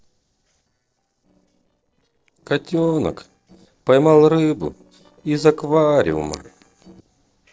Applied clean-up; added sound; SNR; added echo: neural separator model SepFormer DNS4.